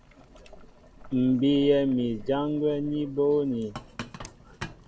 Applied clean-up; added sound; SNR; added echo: none; Boiling; 17 dB; none.